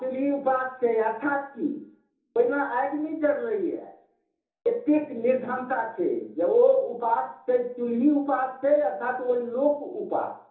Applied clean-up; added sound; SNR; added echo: none; none; none; reverberation time 1.2 s.